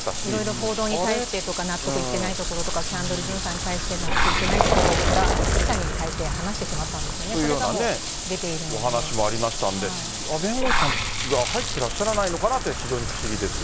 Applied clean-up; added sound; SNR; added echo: none; Bathtub (filling or washing) / Water + Vehicle; -2 dB; none.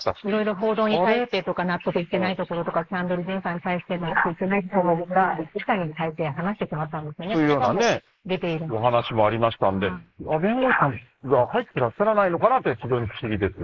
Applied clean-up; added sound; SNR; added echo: neural mask model Resemble Enhance denoiser.